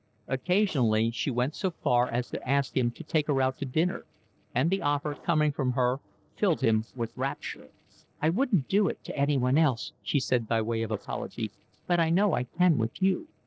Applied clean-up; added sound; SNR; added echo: neural separator model SepFormer DNS4.